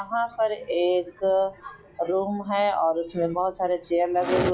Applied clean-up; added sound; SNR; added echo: classical method log-MMSE.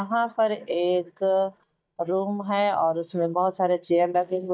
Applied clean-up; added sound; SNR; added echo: neural mask model DeepFilterNet 3.